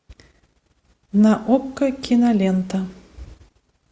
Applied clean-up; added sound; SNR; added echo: none; none; none; none.